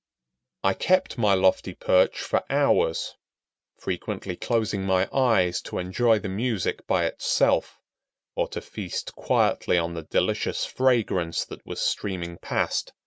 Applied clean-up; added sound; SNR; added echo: none; none; none; none.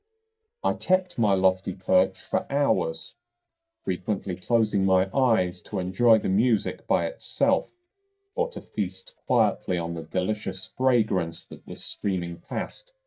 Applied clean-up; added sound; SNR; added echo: neural mask model DeepFilterNet 3.